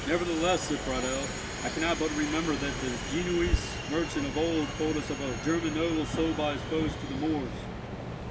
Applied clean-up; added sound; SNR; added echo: none; Subway, metro, underground; 4 dB; none.